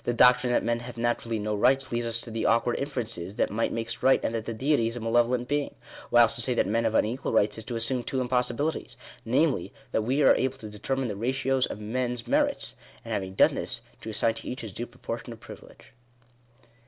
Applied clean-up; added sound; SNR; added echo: none; none; none; none.